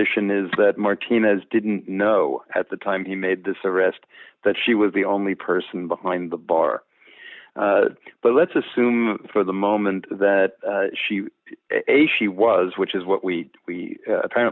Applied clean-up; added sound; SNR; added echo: none; none; none; none.